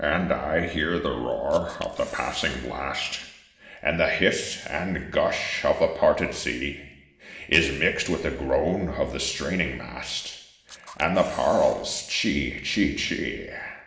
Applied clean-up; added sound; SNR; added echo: none; Camera; 18 dB; reverberation time 0.9 s.